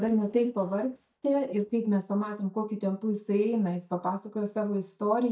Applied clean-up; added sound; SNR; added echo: neural mask model DeepFilterNet 3.